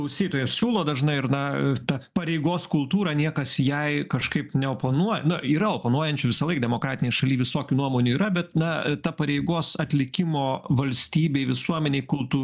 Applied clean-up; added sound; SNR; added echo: neural mask model Resemble Enhance denoiser.